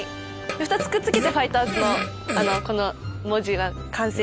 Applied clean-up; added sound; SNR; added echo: none; Fart; 5 dB; none.